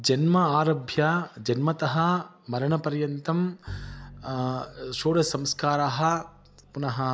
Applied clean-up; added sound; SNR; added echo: none; Bowed string instrument; 19 dB; none.